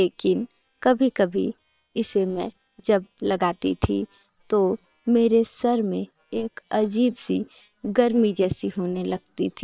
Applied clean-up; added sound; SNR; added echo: neural separator model SepFormer WHAM!.